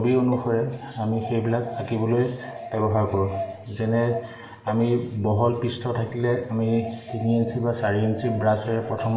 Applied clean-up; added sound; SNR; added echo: none; Bowed string instrument; 20 dB; reverberation time 1.3 s.